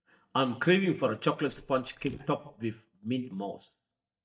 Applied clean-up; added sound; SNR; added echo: neural mask model DeepFilterNet 3.